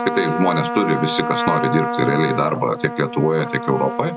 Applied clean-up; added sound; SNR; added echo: none; Trumpet; 4 dB; none.